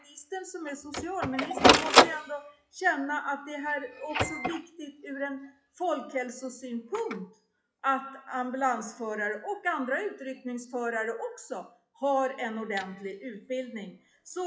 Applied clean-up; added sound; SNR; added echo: classical method WPE with log-MMSE.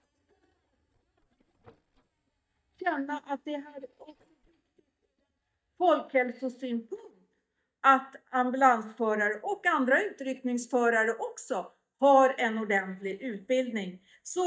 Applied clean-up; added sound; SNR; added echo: neural mask model DeepFilterNet 3.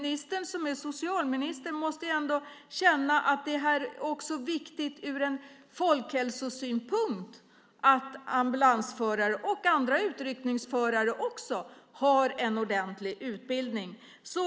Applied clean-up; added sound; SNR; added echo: none; none; none; none.